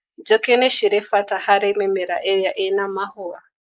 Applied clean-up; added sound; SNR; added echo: neural mask model Resemble Enhance denoiser.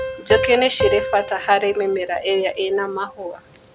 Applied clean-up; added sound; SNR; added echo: none; Piano; 8 dB; none.